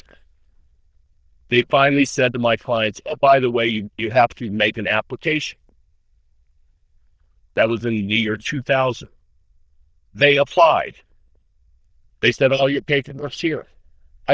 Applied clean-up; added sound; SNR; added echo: neural diffusion model UNIVERSE++.